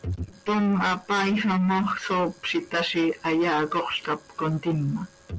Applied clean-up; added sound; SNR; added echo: none; none; none; none.